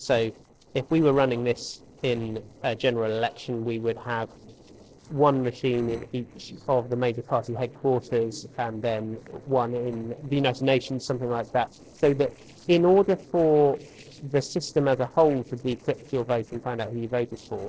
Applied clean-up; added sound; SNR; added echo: neural separator model SepFormer DNS4.